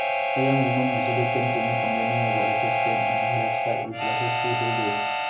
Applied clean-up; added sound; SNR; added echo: none; Harmonica; -5 dB; reverberation time 0.5 s.